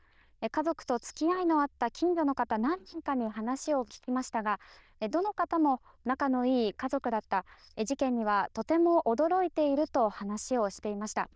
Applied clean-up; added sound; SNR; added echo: neural diffusion model UNIVERSE++.